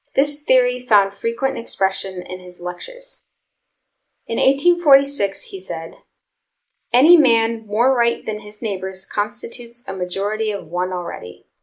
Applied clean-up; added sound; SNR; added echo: neural mask model Resemble Enhance denoiser.